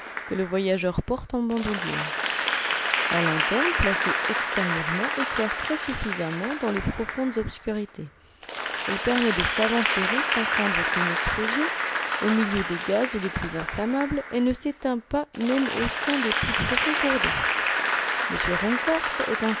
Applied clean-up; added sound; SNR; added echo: none; Applause / Crowd; 0 dB; none.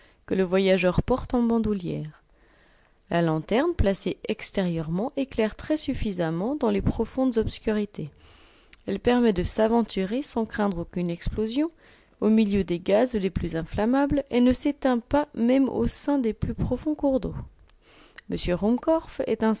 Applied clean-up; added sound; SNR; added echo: none; none; none; none.